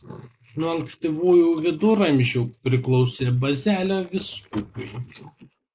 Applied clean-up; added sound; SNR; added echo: neural mask model Resemble Enhance denoiser.